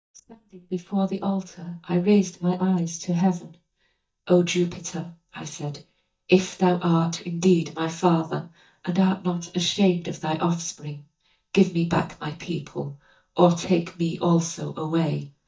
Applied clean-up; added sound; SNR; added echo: neural mask model DeepFilterNet 3.